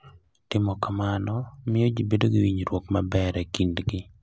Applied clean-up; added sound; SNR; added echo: none; none; none; none.